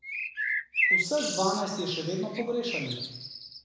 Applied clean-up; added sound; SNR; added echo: none; Bird; 0 dB; reverberation time 1.0 s.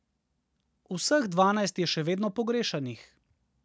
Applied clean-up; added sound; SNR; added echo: none; none; none; none.